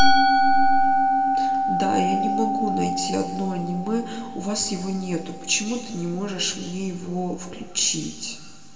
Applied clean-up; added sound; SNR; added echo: none; Musical instrument; -1 dB; reverberation time 1.9 s.